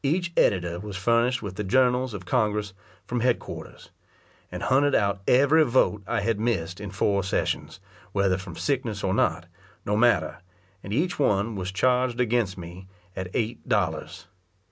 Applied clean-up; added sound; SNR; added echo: none; none; none; none.